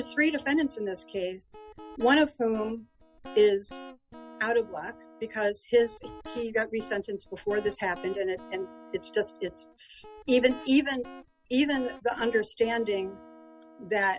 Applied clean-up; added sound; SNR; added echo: none; Guitar; 18 dB; none.